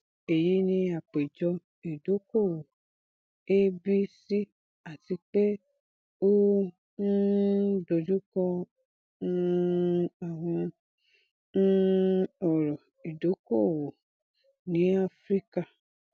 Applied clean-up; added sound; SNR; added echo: none; none; none; none.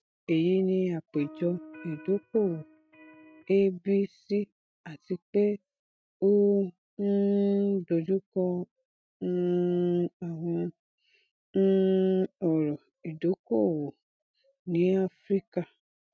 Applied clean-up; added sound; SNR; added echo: neural mask model RNNoise.